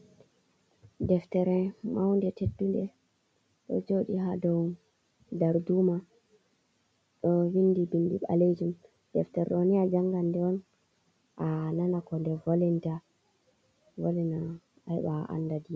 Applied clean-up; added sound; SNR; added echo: none; none; none; none.